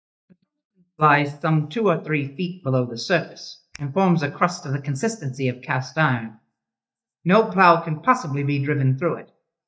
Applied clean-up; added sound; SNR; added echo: neural mask model DeepFilterNet 3.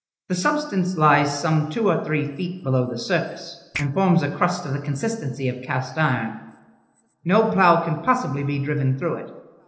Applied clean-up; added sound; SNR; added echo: neural separator model SepFormer DNS4.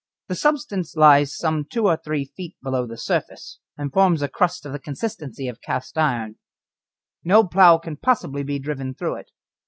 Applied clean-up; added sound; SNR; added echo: none; none; none; none.